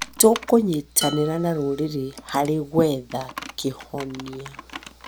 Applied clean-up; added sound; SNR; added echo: none; Computer keyboard + Dishes, pots, and pans; 15 dB; none.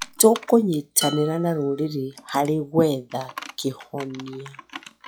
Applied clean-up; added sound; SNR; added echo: classical method log-MMSE.